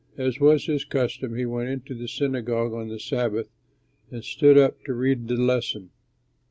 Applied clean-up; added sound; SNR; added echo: none; none; none; none.